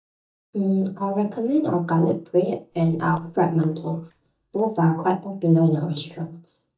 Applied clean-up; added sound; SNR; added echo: neural mask model DeepFilterNet 3.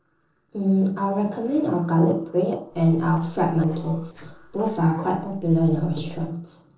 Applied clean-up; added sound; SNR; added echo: neural separator model SepFormer DNS4.